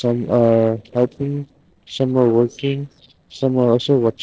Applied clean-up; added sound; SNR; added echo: neural separator model SepFormer DNS4.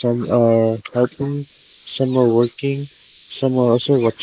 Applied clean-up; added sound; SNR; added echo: neural mask model Resemble Enhance denoiser.